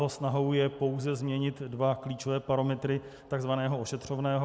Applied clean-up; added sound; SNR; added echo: none; none; none; none.